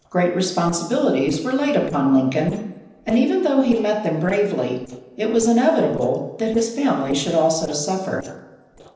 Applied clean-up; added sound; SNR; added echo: neural separator model SepFormer DNS4.